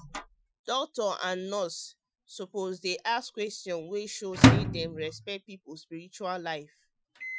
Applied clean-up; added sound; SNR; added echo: classical method Wiener filter.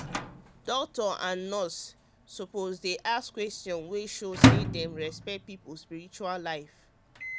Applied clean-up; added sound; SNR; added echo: none; Microwave oven; -4 dB; none.